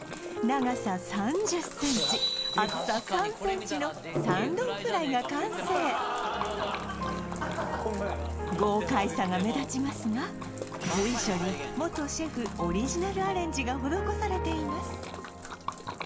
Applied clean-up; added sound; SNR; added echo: none; Splash, splatter; 13 dB; none.